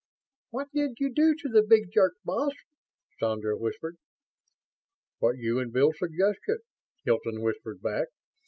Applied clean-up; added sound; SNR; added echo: none; none; none; none.